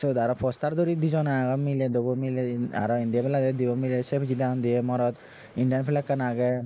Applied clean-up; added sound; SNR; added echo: neural mask model Resemble Enhance denoiser.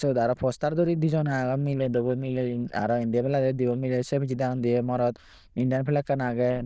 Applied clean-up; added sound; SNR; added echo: neural diffusion model UNIVERSE++.